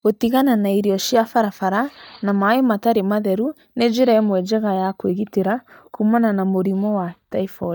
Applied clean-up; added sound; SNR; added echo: neural mask model DeepFilterNet 3.